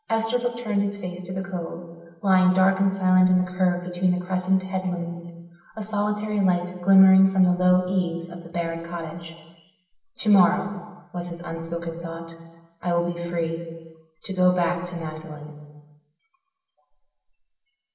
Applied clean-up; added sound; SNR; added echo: none; none; none; reverberation time 1.2 s.